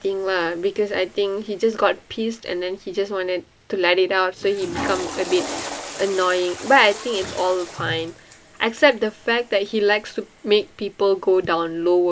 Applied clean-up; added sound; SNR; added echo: none; Toilet flush / Water; 15 dB; none.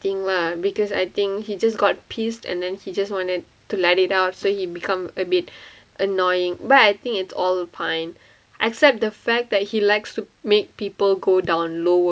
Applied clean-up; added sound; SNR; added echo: none; none; none; none.